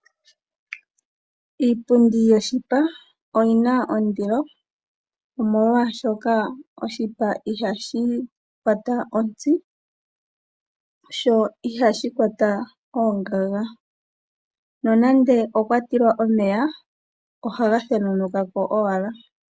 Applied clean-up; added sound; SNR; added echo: none; none; none; none.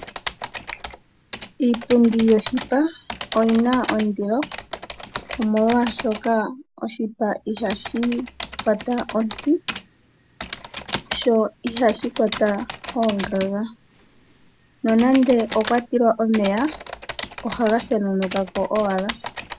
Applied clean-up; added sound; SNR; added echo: none; Typing; 10 dB; none.